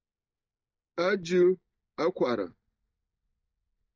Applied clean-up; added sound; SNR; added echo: neural mask model DeepFilterNet 3.